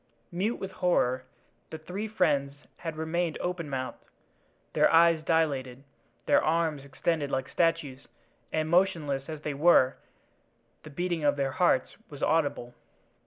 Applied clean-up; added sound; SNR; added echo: none; none; none; none.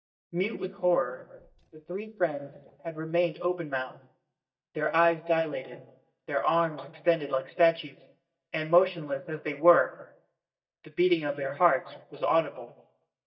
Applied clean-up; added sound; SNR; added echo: neural mask model DeepFilterNet 3.